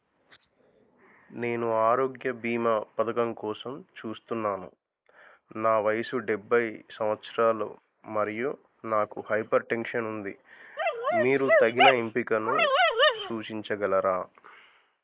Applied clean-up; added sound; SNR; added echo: neural mask model Resemble Enhance denoiser.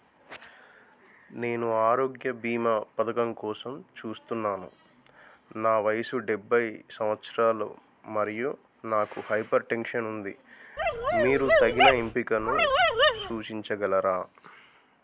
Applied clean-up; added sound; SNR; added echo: none; Dog; -5 dB; none.